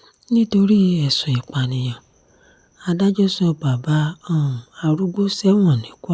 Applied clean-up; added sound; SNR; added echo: none; none; none; none.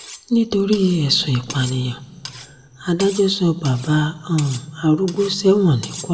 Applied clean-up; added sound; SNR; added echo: none; Cutlery, silverware; 19 dB; reverberation time 1.7 s.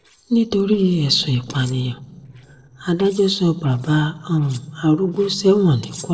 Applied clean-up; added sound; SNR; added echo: neural separator model SepFormer DNS4.